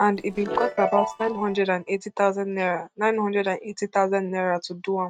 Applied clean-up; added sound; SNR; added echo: neural mask model RNNoise.